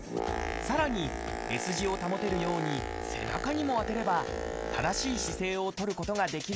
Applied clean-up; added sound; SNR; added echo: none; Boat, Water vehicle; 5 dB; none.